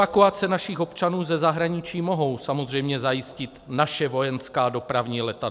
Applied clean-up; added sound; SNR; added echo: none; none; none; none.